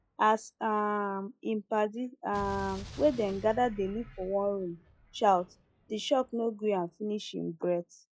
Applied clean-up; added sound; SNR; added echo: classical method log-MMSE.